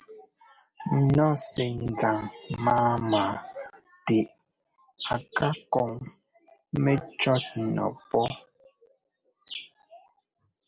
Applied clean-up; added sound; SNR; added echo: none; none; none; none.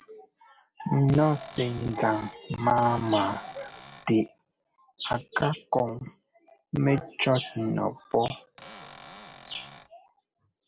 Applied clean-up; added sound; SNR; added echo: none; Cupboard open or close / Door; 19 dB; none.